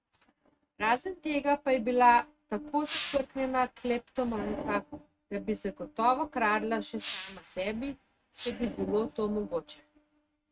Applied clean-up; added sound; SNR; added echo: neural mask model RNNoise.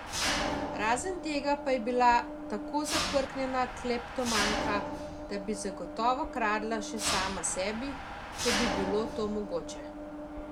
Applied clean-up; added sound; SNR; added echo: none; Mechanisms; 3 dB; none.